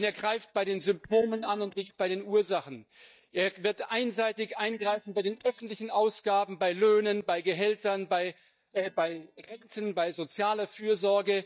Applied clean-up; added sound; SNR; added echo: neural mask model DeepFilterNet 3.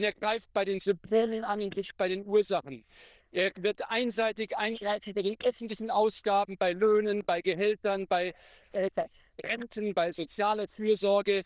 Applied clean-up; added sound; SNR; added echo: neural diffusion model UNIVERSE++.